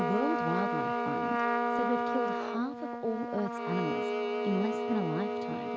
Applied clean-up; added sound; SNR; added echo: none; Trumpet + Bowed string instrument; -3 dB; none.